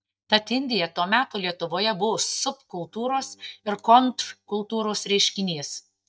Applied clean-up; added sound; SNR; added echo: neural mask model DeepFilterNet 3.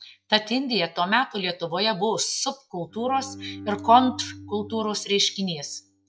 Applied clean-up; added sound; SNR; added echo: classical method log-MMSE.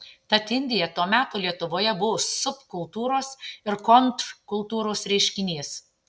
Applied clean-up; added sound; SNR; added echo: none; none; none; none.